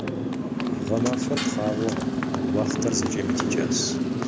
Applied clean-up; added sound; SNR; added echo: none; Motorcycle; -4 dB; none.